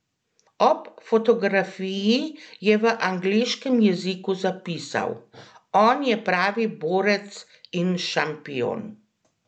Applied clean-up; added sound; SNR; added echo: none; none; none; none.